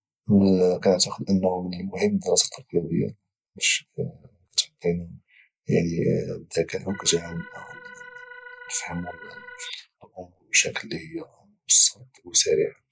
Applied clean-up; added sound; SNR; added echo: none; Organ; 17 dB; none.